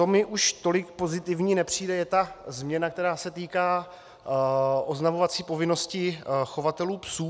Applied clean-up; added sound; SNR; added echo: none; none; none; none.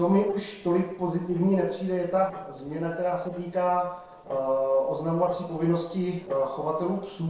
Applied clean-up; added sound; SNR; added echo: neural separator model SepFormer DNS4.